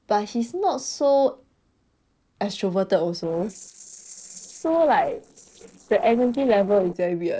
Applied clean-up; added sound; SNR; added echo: neural separator model SepFormer DNS4.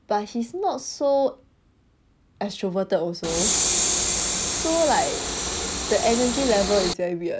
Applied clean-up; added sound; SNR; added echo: none; Train; -1 dB; none.